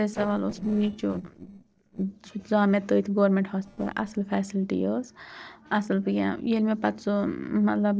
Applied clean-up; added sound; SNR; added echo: neural separator model SepFormer DNS4.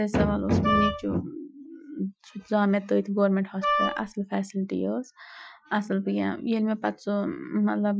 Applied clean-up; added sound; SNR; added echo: classical method Wiener filter.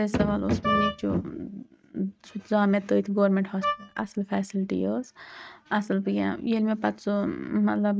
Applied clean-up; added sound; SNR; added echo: neural mask model RNNoise.